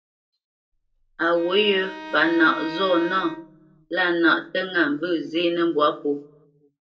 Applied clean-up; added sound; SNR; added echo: none; Bowed string instrument; 14 dB; reverberation time 0.2 s.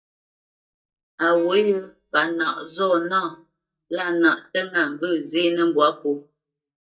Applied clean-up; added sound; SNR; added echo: neural mask model DeepFilterNet 3.